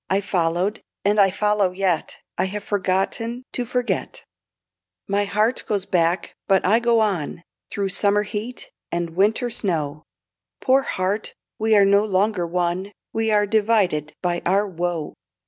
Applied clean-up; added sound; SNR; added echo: none; none; none; none.